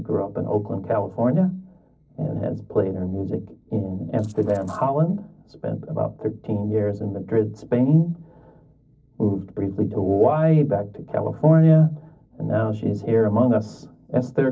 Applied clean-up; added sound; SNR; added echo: neural separator model SepFormer DNS4.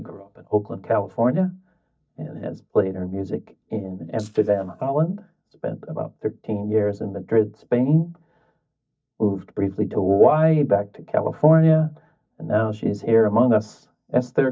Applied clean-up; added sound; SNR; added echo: neural mask model DeepFilterNet 3.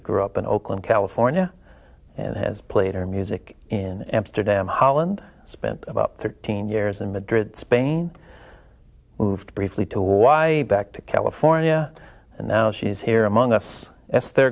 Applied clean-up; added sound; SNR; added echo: none; none; none; none.